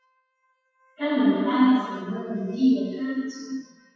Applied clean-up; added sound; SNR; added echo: classical method WPE with log-MMSE.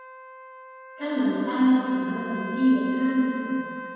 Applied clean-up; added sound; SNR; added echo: none; Trumpet; 12 dB; reverberation time 2.1 s.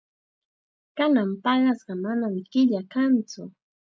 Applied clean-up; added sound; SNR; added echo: none; none; none; none.